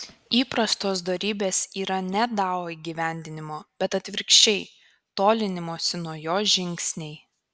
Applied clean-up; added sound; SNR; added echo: none; none; none; none.